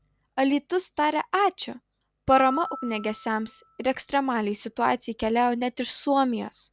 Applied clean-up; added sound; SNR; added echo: none; Glockenspiel; 14 dB; none.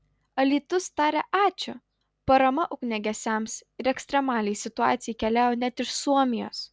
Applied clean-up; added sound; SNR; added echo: none; none; none; none.